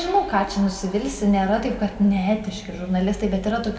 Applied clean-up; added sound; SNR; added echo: none; none; none; none.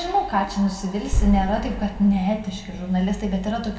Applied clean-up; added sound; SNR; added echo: none; Boom; 4 dB; reverberation time 0.5 s.